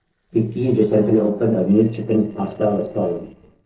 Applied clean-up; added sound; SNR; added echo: neural separator model SepFormer DNS4.